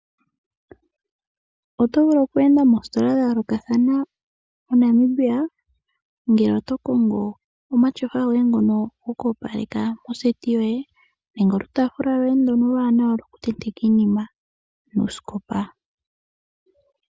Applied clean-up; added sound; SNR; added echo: none; none; none; none.